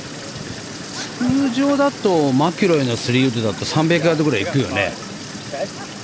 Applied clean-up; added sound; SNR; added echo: none; Sink (filling or washing) / Water tap, faucet; 17 dB; none.